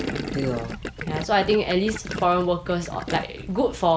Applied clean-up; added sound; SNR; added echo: none; Gurgling; 9 dB; none.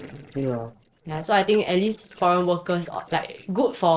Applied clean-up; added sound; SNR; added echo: neural separator model SepFormer DNS4.